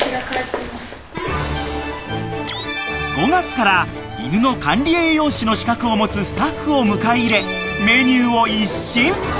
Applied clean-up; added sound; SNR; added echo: none; Waves, surf; 19 dB; none.